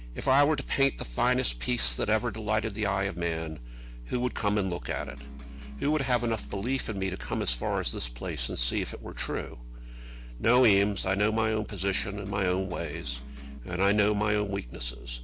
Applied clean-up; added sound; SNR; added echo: none; Electric guitar; 18 dB; none.